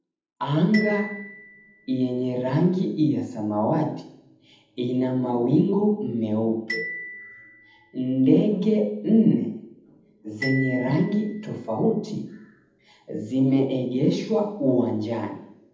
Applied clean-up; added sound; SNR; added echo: none; Glockenspiel; 15 dB; reverberation time 0.8 s.